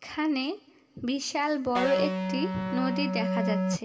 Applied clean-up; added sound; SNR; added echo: none; Electric guitar; -1 dB; reverberation time 2.1 s.